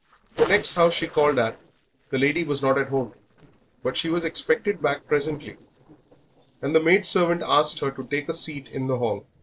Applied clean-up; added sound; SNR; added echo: neural separator model SepFormer DNS4.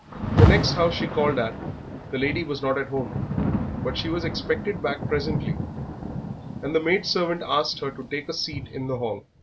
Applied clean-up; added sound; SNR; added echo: none; Rain; 0 dB; none.